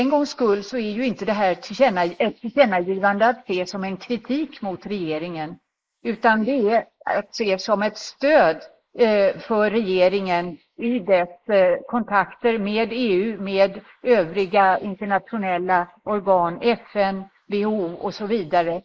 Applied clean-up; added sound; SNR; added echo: neural mask model Resemble Enhance denoiser.